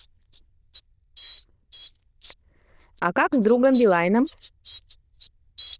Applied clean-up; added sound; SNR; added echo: neural diffusion model UNIVERSE++.